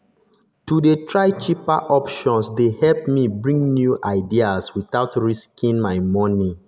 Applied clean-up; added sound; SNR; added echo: none; none; none; none.